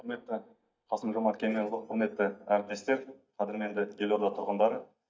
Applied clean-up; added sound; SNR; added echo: neural mask model DeepFilterNet 3.